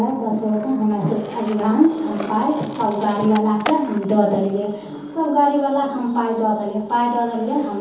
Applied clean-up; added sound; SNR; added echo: none; Skateboard; 17 dB; reverberation time 0.6 s.